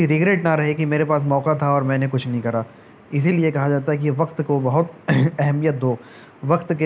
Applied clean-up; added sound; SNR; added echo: none; none; none; none.